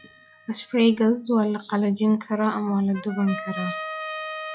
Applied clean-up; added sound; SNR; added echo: classical method log-MMSE.